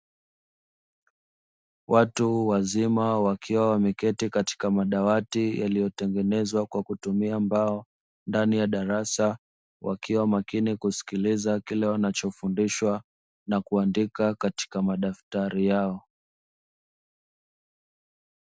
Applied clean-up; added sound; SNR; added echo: none; none; none; none.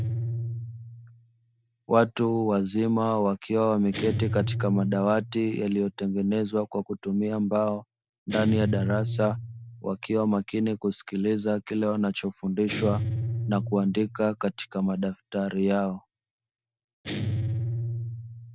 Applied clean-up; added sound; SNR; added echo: none; Guitar; 7 dB; none.